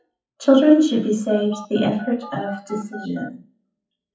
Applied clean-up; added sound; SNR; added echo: classical method WPE with log-MMSE.